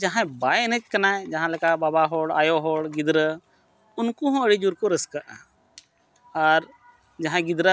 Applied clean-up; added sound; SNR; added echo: none; none; none; none.